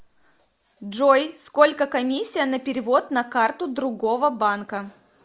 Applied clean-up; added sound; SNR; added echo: none; none; none; none.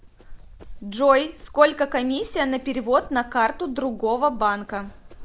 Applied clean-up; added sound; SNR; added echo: none; Run; 17 dB; none.